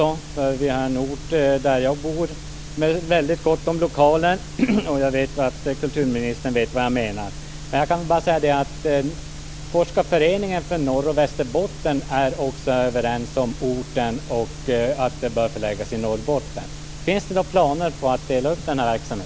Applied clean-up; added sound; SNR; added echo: none; none; none; none.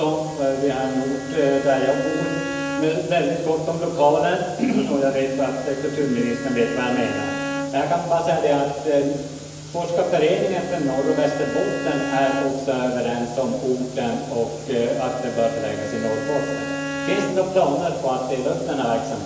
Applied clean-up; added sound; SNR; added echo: none; Bowed string instrument; 10 dB; reverberation time 1.0 s.